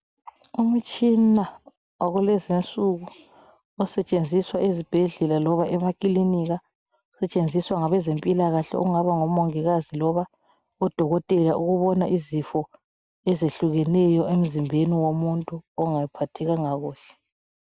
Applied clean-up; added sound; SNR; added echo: none; none; none; none.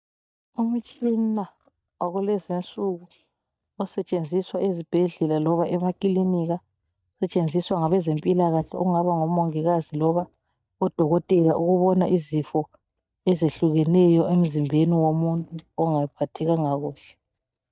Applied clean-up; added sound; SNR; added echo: neural mask model DeepFilterNet 3.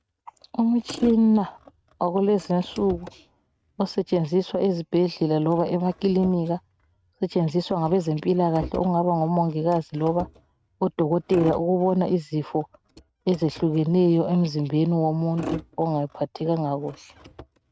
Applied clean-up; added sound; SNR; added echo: neural mask model RNNoise.